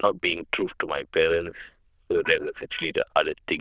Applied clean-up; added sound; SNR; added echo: neural diffusion model UNIVERSE++.